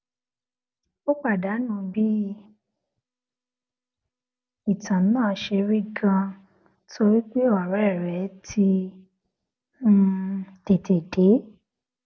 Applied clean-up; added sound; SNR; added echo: none; none; none; none.